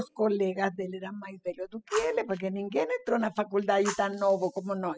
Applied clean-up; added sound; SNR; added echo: classical method spectral subtraction.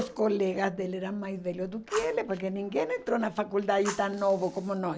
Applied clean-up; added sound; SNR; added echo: none; Fire; 17 dB; none.